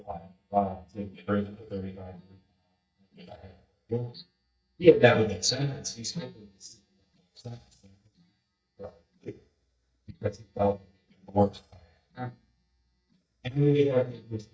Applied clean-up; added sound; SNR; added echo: neural mask model DeepFilterNet 3.